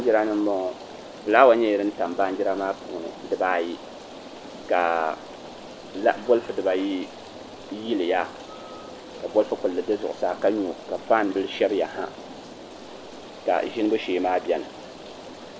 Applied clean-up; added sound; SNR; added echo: none; Rain; 17 dB; none.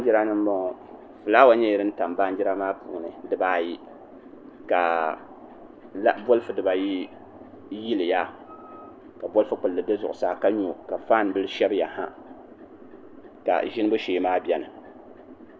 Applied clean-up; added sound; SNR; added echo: none; none; none; none.